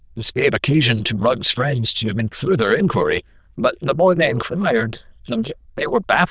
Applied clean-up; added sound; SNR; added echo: neural diffusion model UNIVERSE++.